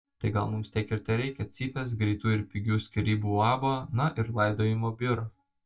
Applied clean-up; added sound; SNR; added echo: neural mask model DeepFilterNet 3.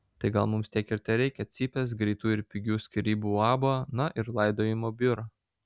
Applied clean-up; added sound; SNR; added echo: none; none; none; none.